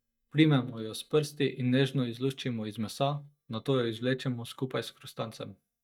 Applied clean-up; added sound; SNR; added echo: neural mask model DeepFilterNet 3.